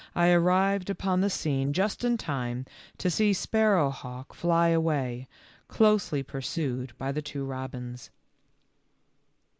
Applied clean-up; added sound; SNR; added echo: neural mask model Resemble Enhance denoiser.